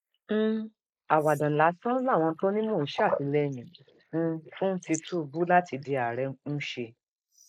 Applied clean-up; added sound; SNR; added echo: neural mask model Resemble Enhance denoiser.